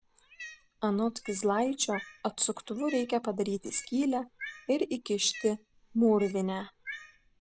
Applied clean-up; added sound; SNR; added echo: none; Cat; 18 dB; none.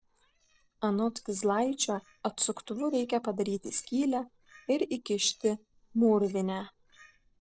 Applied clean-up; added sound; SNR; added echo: neural separator model SepFormer DNS4.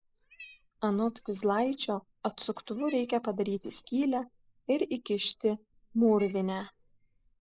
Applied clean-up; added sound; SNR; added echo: neural mask model Resemble Enhance denoiser.